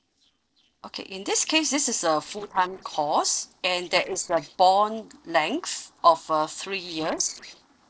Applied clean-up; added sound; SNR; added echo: neural separator model SepFormer DNS4.